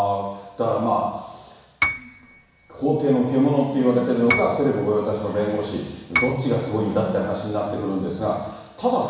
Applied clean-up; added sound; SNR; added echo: none; Piano; 8 dB; reverberation time 1.1 s.